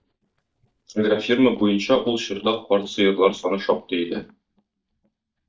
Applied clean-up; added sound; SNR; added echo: neural mask model DeepFilterNet 3.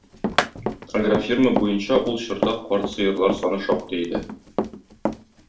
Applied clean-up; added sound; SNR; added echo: none; Run; 4 dB; reverberation time 0.4 s.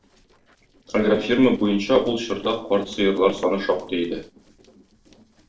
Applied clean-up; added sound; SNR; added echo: neural separator model SepFormer DNS4.